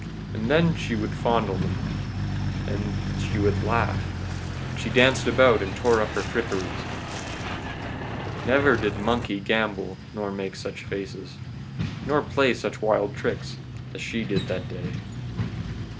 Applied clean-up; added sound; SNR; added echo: none; Truck; 4 dB; none.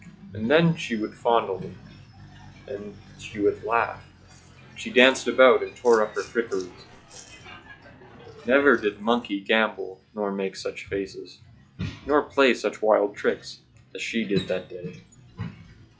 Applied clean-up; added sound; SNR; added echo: classical method log-MMSE.